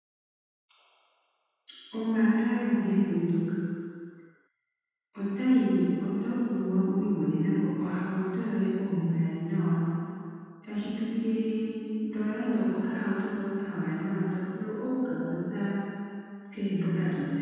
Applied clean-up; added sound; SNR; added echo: none; none; none; reverberation time 2.1 s.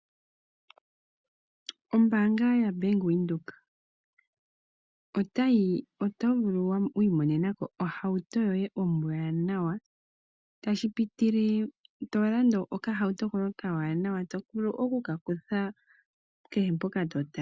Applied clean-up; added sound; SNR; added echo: none; none; none; none.